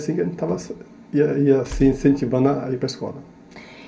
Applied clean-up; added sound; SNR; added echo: none; Tools; 15 dB; reverberation time 0.2 s.